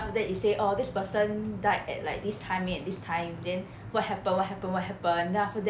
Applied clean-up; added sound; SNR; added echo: none; none; none; none.